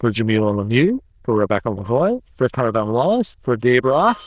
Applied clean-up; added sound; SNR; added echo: neural diffusion model UNIVERSE++.